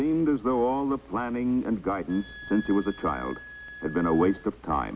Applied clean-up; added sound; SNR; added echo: none; Wind instrument, woodwind instrument; 18 dB; none.